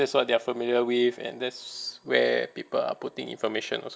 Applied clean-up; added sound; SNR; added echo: none; none; none; reverberation time 0.3 s.